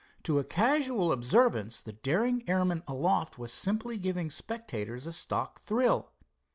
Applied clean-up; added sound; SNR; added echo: none; none; none; none.